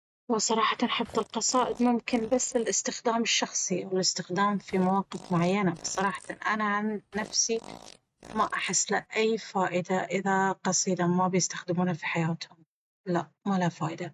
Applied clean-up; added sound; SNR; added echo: neural mask model RNNoise.